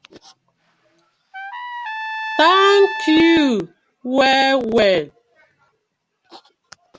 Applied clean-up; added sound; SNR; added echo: none; Trumpet; 9 dB; none.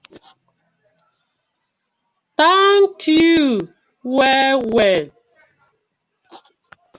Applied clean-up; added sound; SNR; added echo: none; none; none; none.